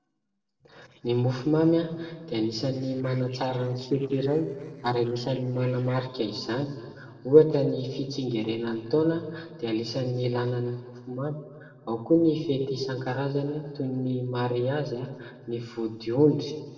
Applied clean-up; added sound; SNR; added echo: neural separator model SepFormer DNS4.